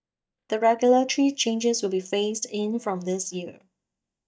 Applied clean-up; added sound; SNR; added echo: neural mask model DeepFilterNet 3.